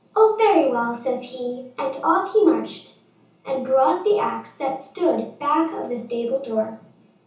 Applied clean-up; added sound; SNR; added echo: none; none; none; reverberation time 0.6 s.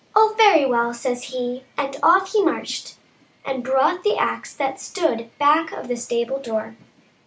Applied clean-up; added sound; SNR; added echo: none; none; none; none.